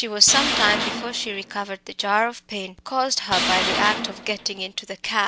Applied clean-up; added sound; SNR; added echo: none; Tools; 2 dB; none.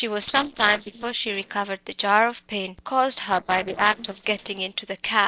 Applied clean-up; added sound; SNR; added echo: neural separator model SepFormer DNS4.